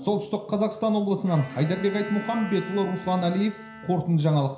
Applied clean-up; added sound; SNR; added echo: none; Bowed string instrument; 16 dB; reverberation time 0.5 s.